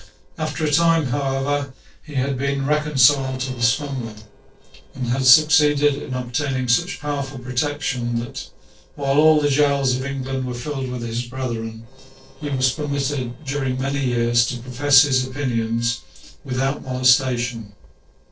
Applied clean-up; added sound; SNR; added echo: neural separator model SepFormer DNS4.